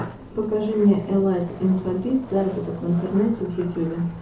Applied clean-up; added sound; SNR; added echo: none; Skateboard; 20 dB; reverberation time 0.6 s.